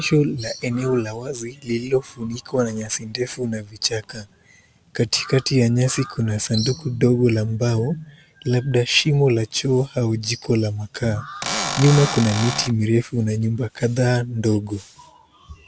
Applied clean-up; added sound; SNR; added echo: none; Cupboard open or close / Door; 5 dB; none.